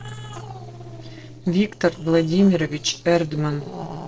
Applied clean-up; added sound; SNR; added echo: neural separator model SepFormer DNS4.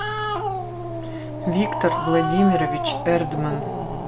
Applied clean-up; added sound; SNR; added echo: none; Growling; 3 dB; none.